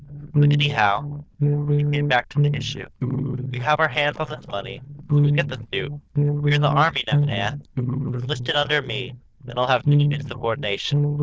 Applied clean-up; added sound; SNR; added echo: neural diffusion model UNIVERSE++.